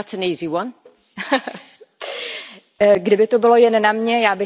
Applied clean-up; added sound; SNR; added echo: none; none; none; none.